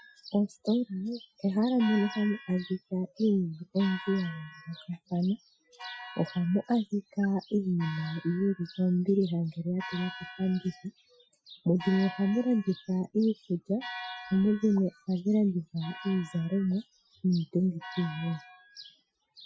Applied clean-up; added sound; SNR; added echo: classical method Wiener filter.